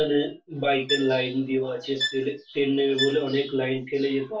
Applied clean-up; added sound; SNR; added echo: none; Bowed string instrument; 8 dB; reverberation time 0.1 s.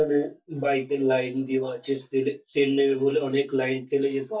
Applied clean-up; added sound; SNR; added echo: neural mask model DeepFilterNet 3.